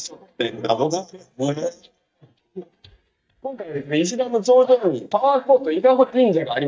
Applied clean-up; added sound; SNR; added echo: neural mask model DeepFilterNet 3.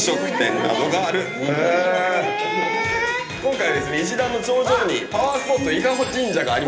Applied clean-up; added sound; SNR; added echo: none; Piano; 18 dB; reverberation time 0.8 s.